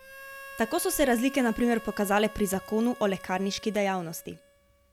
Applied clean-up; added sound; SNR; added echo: none; Harmonica; 18 dB; none.